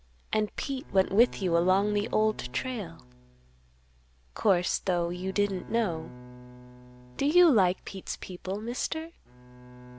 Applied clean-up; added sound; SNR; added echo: none; Bowed string instrument; 19 dB; none.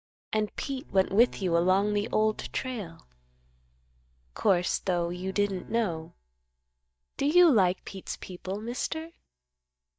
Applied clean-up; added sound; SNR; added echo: neural mask model DeepFilterNet 3.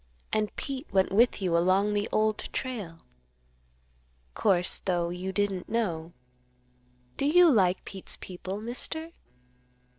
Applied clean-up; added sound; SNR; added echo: neural separator model SepFormer DNS4.